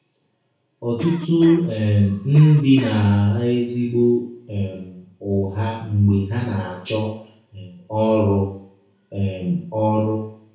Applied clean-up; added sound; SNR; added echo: none; Cough; 16 dB; reverberation time 0.6 s.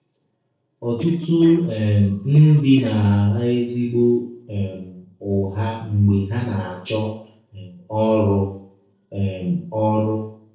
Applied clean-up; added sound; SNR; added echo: neural separator model SepFormer DNS4.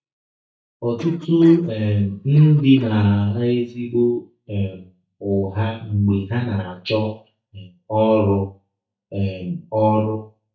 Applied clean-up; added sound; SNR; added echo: neural mask model DeepFilterNet 3.